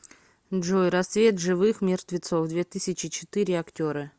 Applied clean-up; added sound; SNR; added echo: none; none; none; none.